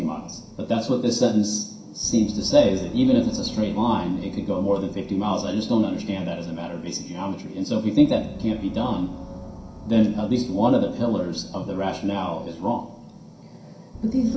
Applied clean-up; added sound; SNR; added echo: none; Gong; 18 dB; reverberation time 0.5 s.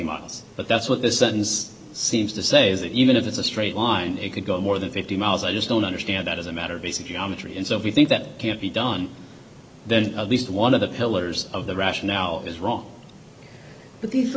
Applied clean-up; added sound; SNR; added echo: none; none; none; none.